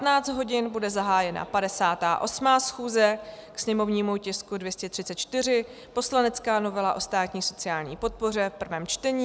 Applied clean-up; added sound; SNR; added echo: none; none; none; none.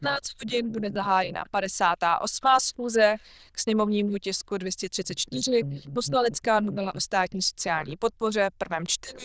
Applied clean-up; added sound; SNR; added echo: neural diffusion model UNIVERSE++.